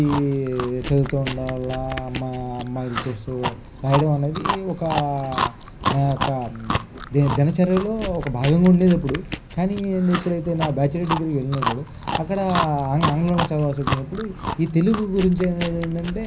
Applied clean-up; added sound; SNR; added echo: none; Chewing, mastication; 7 dB; reverberation time 0.4 s.